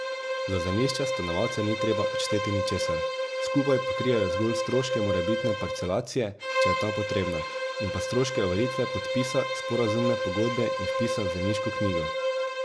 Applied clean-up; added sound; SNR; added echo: none; Bowed string instrument; 0 dB; none.